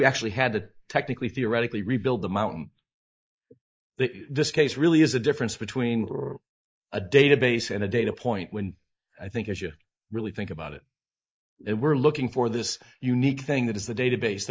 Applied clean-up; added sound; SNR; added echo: neural mask model Resemble Enhance denoiser.